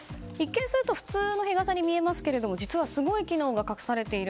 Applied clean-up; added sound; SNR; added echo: none; none; none; none.